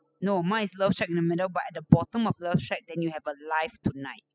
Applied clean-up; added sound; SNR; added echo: classical method spectral subtraction.